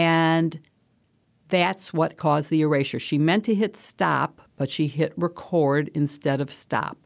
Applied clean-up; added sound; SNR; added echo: none; none; none; none.